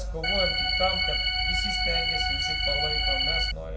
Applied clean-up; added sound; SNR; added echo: none; Organ; -4 dB; reverberation time 0.8 s.